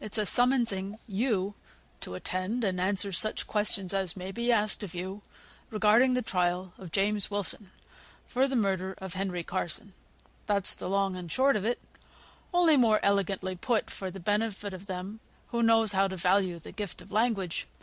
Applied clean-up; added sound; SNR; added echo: none; none; none; none.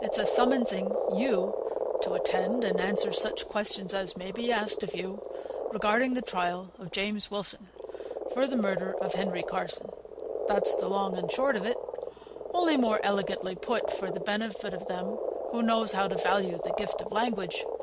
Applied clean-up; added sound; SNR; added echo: none; Frog; 2 dB; none.